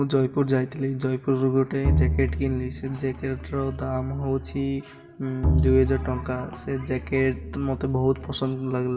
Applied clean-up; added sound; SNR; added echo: none; Bowed string instrument; 3 dB; reverberation time 1.5 s.